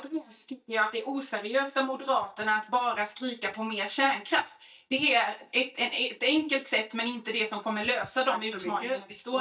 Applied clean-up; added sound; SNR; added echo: neural mask model DeepFilterNet 3.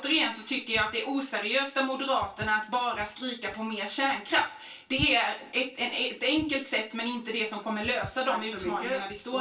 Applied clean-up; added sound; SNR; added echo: none; Walk, footsteps; 19 dB; reverberation time 0.2 s.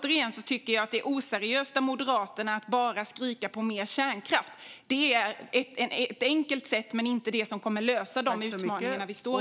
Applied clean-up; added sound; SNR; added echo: none; none; none; none.